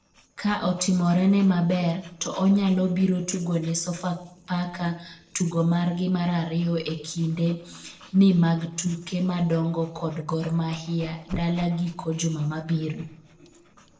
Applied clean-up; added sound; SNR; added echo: neural separator model SepFormer DNS4.